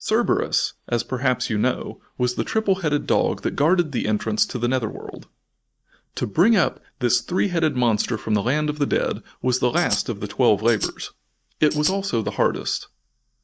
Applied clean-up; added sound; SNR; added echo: neural mask model DeepFilterNet 3.